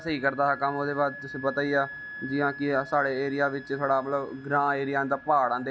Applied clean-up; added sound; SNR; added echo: none; Wind instrument, woodwind instrument; 16 dB; none.